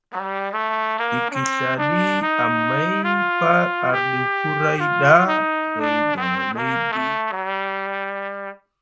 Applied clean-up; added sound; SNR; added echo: none; Trumpet; -2 dB; none.